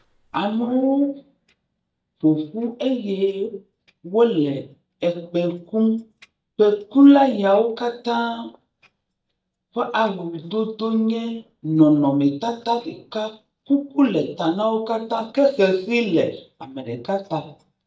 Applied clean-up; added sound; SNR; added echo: neural mask model DeepFilterNet 3.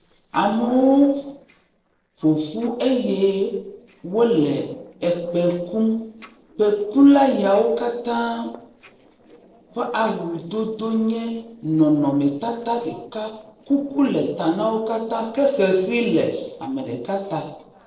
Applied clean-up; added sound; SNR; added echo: neural separator model SepFormer DNS4.